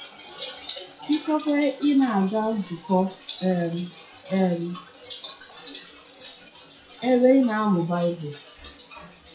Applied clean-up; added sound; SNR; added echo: classical method WPE with log-MMSE.